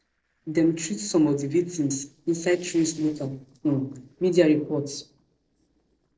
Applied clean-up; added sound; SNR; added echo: neural separator model SepFormer DNS4.